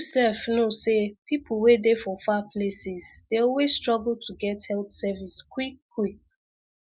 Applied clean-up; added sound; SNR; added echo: none; none; none; none.